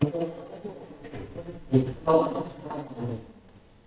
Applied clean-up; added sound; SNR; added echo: neural mask model DeepFilterNet 3.